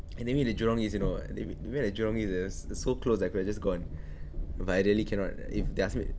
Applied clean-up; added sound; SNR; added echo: none; Train; 5 dB; none.